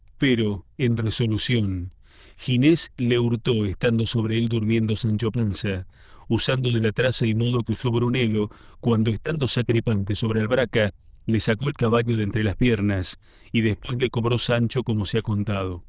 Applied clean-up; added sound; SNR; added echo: neural diffusion model UNIVERSE++.